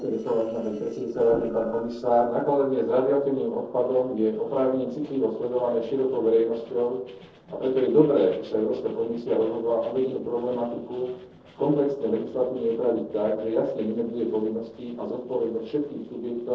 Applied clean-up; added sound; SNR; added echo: neural separator model SepFormer DNS4.